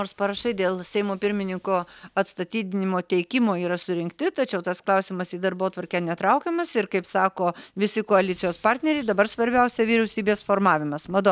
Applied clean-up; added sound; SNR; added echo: none; none; none; none.